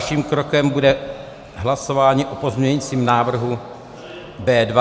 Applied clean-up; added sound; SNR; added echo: none; none; none; none.